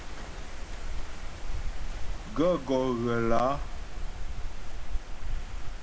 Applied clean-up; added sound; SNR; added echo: none; Wind; -3 dB; none.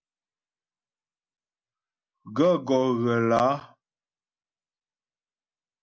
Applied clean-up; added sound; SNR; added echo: none; none; none; none.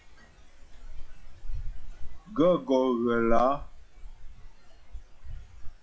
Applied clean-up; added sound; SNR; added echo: classical method log-MMSE.